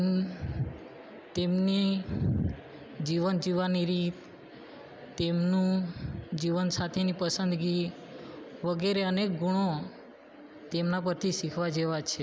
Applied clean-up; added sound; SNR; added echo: none; none; none; none.